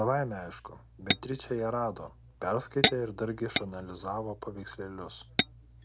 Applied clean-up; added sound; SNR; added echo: none; Tap / Glass; -2 dB; none.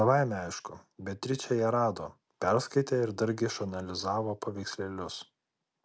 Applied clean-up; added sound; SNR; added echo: none; none; none; none.